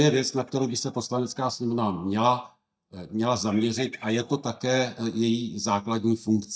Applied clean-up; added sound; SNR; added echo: neural mask model DeepFilterNet 3.